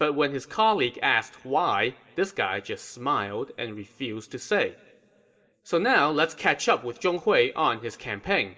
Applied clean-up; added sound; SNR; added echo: none; none; none; reverberation time 0.3 s.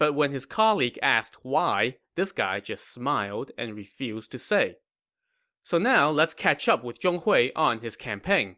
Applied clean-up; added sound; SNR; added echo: none; none; none; none.